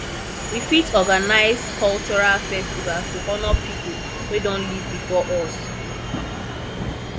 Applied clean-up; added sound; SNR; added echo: none; Subway, metro, underground; 4 dB; none.